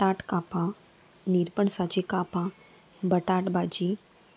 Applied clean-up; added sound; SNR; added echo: none; none; none; none.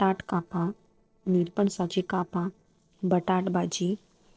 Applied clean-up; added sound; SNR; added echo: neural separator model SepFormer DNS4.